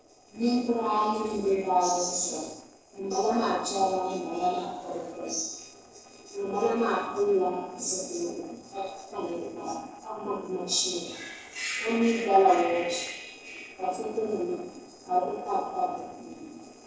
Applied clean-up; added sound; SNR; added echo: neural separator model SepFormer DNS4.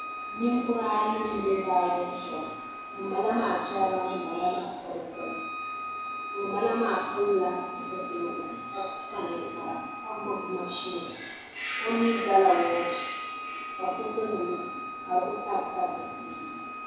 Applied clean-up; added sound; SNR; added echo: none; Bowed string instrument; 9 dB; reverberation time 1.0 s.